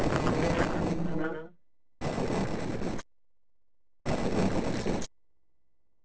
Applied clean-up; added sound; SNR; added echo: neural separator model SepFormer DNS4.